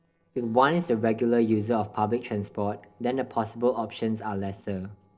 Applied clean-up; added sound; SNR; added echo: neural separator model SepFormer DNS4.